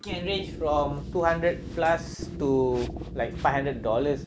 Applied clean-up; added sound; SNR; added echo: none; Wind instrument, woodwind instrument; 9 dB; none.